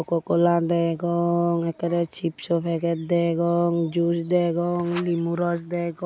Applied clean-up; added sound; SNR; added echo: none; none; none; none.